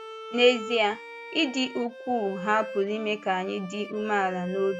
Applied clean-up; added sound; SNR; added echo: none; Bowed string instrument; 13 dB; none.